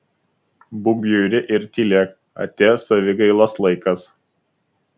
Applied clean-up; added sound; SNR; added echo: none; none; none; none.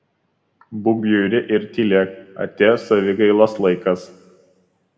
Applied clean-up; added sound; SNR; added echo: none; none; none; reverberation time 1.2 s.